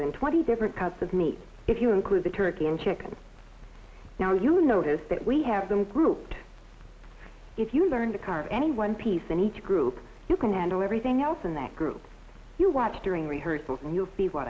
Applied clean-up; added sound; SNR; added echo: none; none; none; none.